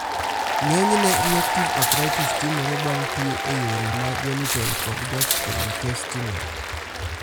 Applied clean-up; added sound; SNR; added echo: none; Walk, footsteps + Applause; -2 dB; none.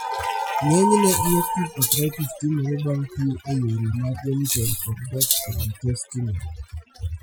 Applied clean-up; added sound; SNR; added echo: classical method Wiener filter.